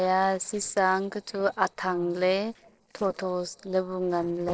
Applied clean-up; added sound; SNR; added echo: neural separator model SepFormer DNS4.